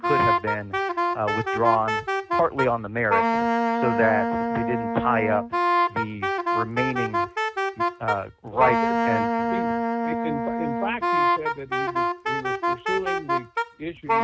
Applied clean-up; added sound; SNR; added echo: none; Wind instrument, woodwind instrument; -4 dB; none.